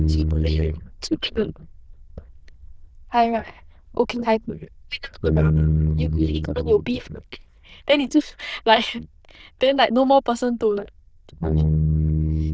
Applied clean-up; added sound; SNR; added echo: neural diffusion model UNIVERSE++.